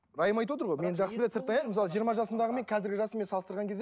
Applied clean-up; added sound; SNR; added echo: none; none; none; none.